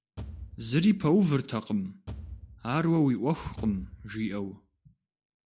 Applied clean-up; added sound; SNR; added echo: none; Bass drum / Thump, thud; 16 dB; none.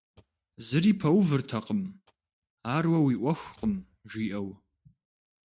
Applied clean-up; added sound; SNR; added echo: neural mask model RNNoise.